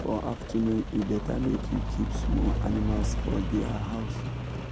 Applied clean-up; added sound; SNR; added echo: none; Rain; 0 dB; none.